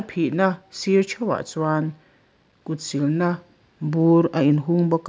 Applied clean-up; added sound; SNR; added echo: none; none; none; none.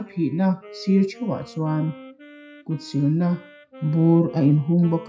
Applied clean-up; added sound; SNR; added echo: classical method WPE with log-MMSE.